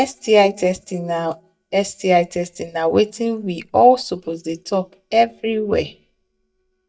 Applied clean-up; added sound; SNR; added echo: neural mask model DeepFilterNet 3.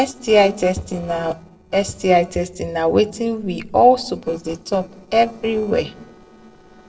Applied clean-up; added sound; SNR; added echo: neural separator model SepFormer DNS4.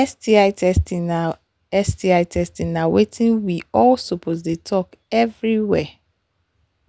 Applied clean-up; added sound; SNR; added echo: none; none; none; none.